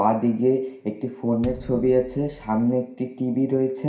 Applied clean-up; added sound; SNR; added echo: none; Bass drum; 18 dB; reverberation time 0.5 s.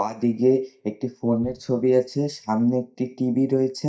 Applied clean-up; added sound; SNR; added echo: neural mask model DeepFilterNet 3.